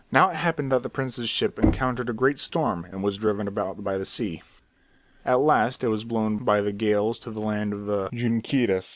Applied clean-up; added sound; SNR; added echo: none; Knock; 6 dB; none.